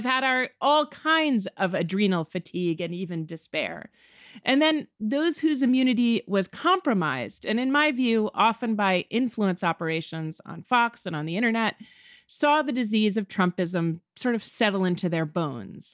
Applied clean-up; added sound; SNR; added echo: none; none; none; none.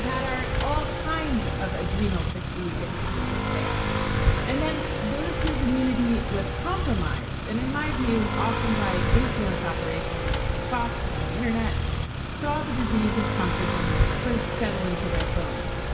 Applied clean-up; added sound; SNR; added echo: none; Motorcycle / Accelerating, revving, vroom; -4 dB; reverberation time 2.2 s.